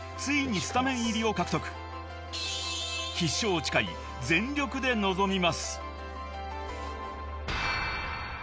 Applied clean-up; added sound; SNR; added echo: none; none; none; none.